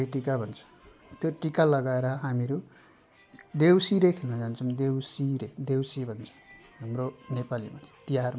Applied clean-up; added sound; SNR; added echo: none; none; none; none.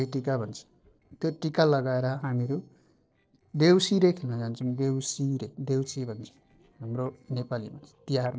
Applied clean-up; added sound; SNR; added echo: neural separator model SepFormer DNS4.